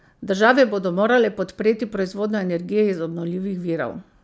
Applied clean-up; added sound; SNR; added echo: none; none; none; none.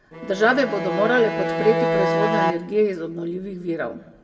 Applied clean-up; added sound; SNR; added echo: none; Bowed string instrument; 1 dB; reverberation time 1.1 s.